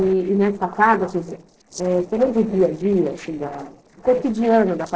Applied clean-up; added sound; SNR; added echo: neural separator model SepFormer DNS4.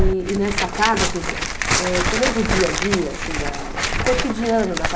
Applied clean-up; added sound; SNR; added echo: none; Tearing; -1 dB; reverberation time 0.3 s.